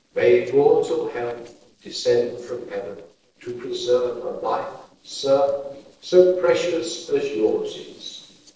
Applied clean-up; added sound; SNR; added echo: neural separator model SepFormer DNS4.